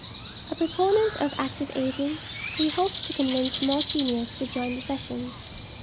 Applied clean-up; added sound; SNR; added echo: none; Crow; -2 dB; none.